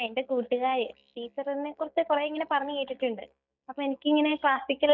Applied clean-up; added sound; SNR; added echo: neural mask model DeepFilterNet 3.